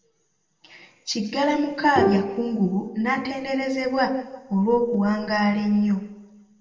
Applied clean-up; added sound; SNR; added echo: none; Bowed string instrument; 7 dB; reverberation time 1.0 s.